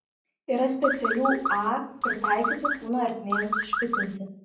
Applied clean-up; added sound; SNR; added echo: none; Car; 1 dB; reverberation time 0.6 s.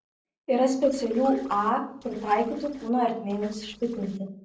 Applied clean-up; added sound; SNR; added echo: neural separator model SepFormer DNS4.